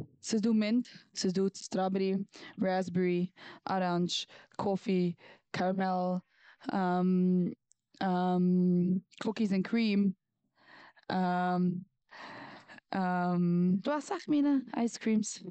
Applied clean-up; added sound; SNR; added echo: neural mask model Resemble Enhance denoiser.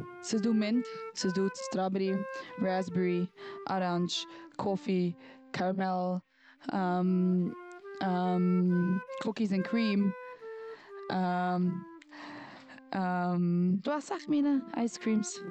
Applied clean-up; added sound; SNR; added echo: none; Wind instrument, woodwind instrument; 15 dB; none.